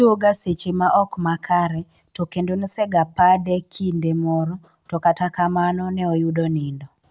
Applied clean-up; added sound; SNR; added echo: none; none; none; none.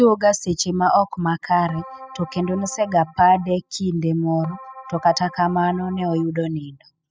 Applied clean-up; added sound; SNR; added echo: classical method spectral subtraction.